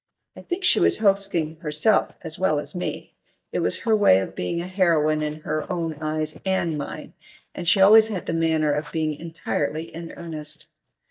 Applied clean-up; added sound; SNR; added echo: neural mask model DeepFilterNet 3.